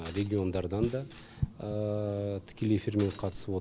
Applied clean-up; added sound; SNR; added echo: none; Shatter; 9 dB; none.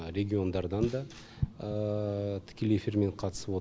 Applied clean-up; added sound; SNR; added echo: none; none; none; none.